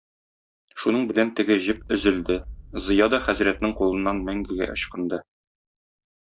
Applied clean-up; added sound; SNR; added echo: neural mask model DeepFilterNet 3.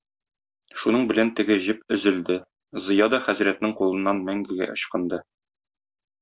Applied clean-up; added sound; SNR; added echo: none; none; none; none.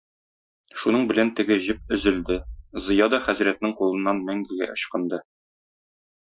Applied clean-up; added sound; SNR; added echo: classical method Wiener filter.